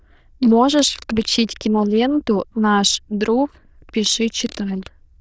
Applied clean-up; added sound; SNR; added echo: neural diffusion model UNIVERSE++.